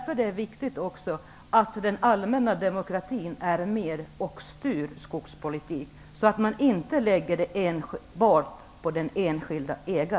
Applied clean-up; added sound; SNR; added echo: none; none; none; none.